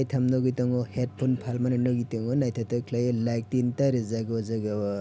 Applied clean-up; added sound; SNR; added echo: none; none; none; none.